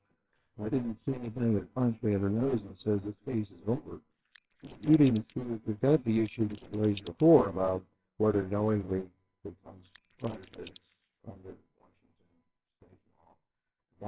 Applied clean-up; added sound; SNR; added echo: neural separator model SepFormer WHAMR!.